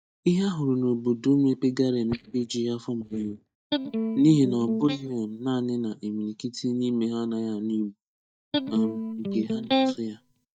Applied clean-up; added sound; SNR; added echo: neural mask model DeepFilterNet 3.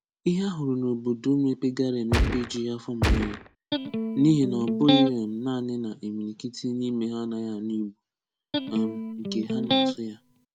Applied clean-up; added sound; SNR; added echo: none; Electric guitar + Gunshot, gunfire; 0 dB; none.